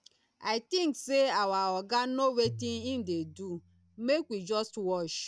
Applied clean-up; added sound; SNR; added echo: none; Tabla; 16 dB; none.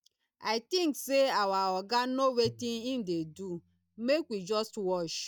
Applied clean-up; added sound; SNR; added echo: neural mask model DeepFilterNet 3.